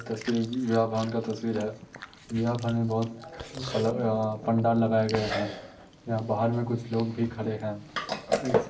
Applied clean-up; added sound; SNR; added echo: none; Chewing, mastication; 8 dB; reverberation time 0.2 s.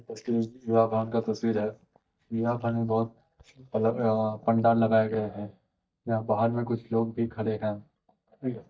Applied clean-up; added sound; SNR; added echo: neural mask model DeepFilterNet 3.